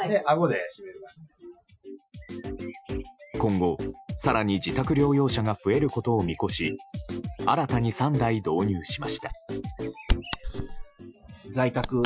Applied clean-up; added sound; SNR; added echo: classical method Wiener filter.